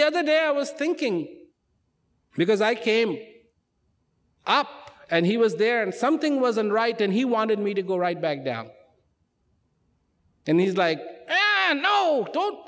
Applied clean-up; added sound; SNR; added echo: none; none; none; none.